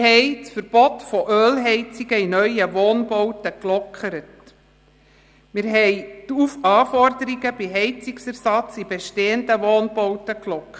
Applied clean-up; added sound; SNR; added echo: none; none; none; none.